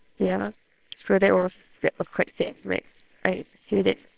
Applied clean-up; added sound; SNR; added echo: neural separator model SepFormer WHAMR!.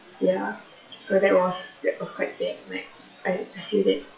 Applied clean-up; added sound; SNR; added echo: classical method WPE with log-MMSE.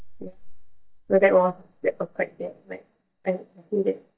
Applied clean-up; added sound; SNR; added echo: neural mask model DeepFilterNet 3.